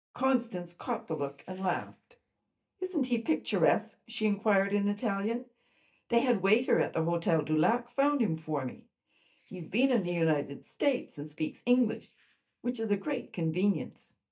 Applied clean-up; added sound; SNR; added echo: neural mask model DeepFilterNet 3.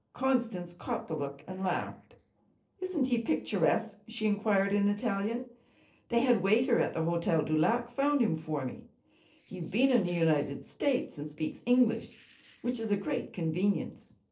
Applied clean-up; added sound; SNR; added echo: neural separator model SepFormer DNS4.